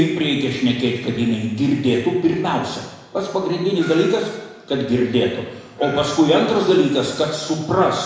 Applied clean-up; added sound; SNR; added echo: none; Meow; 19 dB; reverberation time 1.0 s.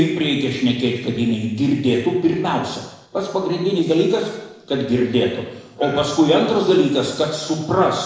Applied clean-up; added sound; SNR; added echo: neural separator model SepFormer DNS4.